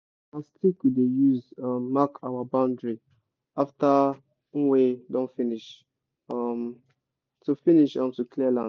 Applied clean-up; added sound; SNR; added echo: none; none; none; none.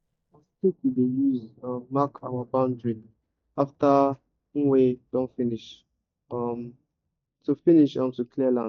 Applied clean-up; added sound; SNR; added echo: neural mask model DeepFilterNet 3.